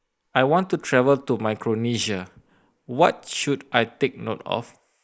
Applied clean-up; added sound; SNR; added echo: neural mask model Resemble Enhance denoiser.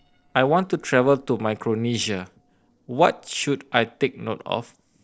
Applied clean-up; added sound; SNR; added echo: neural separator model SepFormer DNS4.